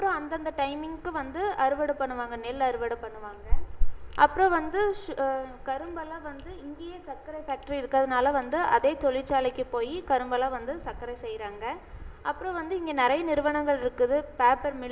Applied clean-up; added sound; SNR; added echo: none; none; none; reverberation time 1.7 s.